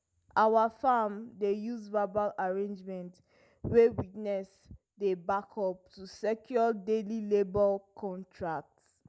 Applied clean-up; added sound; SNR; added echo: none; none; none; none.